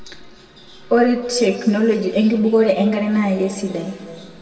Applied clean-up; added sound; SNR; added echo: none; none; none; reverberation time 2.2 s.